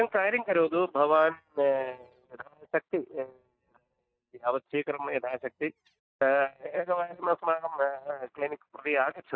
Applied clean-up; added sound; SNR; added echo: neural mask model DeepFilterNet 3.